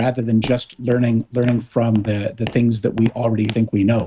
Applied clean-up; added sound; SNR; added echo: neural mask model RNNoise.